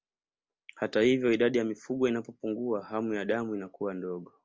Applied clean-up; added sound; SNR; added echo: none; none; none; none.